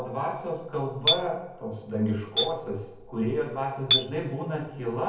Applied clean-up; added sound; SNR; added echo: none; Chink, clink; 1 dB; reverberation time 0.9 s.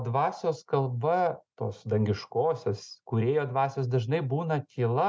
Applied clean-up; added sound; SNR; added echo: none; none; none; none.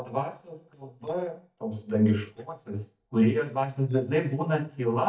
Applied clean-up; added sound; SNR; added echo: neural mask model DeepFilterNet 3.